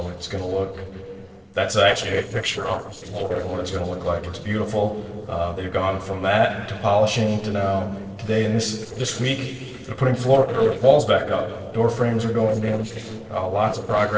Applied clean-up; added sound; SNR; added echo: neural separator model SepFormer DNS4.